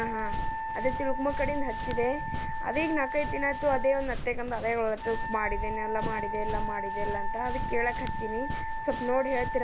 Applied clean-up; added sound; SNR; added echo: none; Wind instrument, woodwind instrument + Run; 1 dB; none.